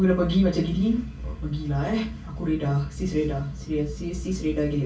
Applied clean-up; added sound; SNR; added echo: none; none; none; reverberation time 0.2 s.